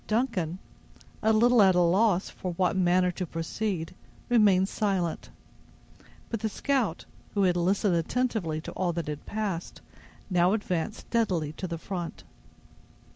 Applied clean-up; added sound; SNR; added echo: none; none; none; none.